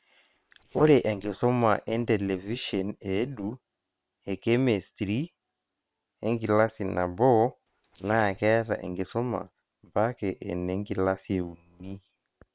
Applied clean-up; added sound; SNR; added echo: neural separator model SepFormer WHAM!.